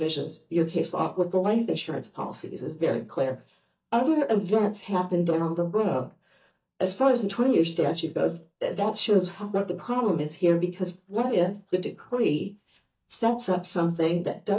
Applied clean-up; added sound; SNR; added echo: neural mask model DeepFilterNet 3.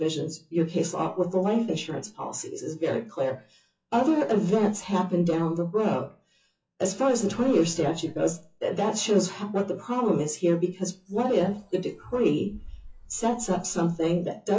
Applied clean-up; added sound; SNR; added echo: classical method WPE with log-MMSE.